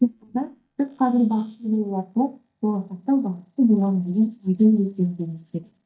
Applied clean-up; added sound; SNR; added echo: neural mask model DeepFilterNet 3.